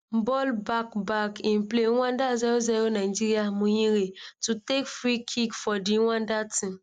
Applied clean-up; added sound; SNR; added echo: none; none; none; none.